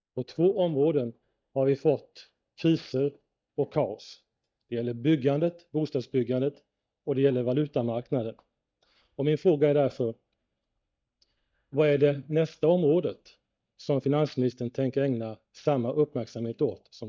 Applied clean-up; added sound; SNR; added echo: neural mask model DeepFilterNet 3.